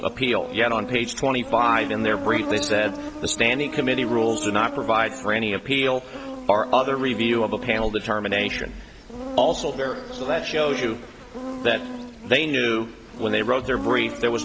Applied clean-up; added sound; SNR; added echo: none; Insect; 10 dB; none.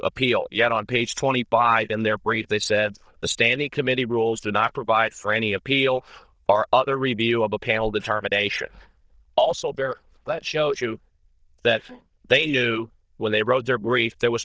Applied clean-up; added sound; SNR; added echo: neural diffusion model UNIVERSE++.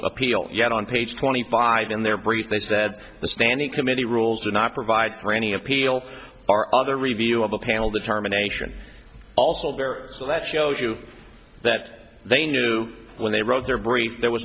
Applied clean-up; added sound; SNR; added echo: none; none; none; none.